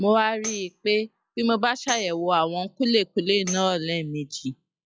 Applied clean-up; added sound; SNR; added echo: classical method log-MMSE.